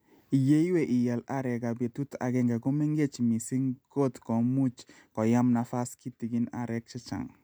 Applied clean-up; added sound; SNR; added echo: none; none; none; none.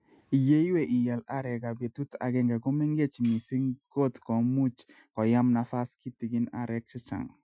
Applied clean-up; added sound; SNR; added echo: classical method Wiener filter.